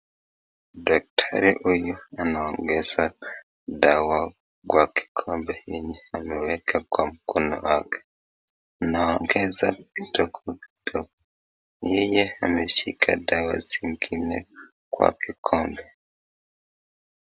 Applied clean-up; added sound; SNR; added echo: none; none; none; none.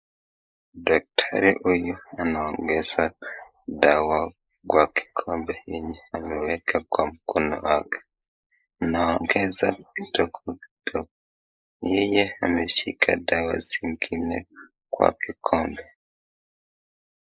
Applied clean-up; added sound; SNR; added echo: neural mask model Resemble Enhance denoiser.